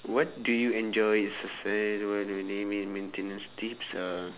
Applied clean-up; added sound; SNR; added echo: none; none; none; none.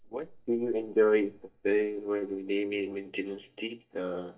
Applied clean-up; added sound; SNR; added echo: neural mask model DeepFilterNet 3.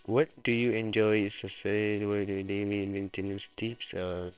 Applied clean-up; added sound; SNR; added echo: neural separator model SepFormer WHAMR!.